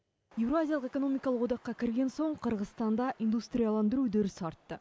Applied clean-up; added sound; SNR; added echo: none; none; none; none.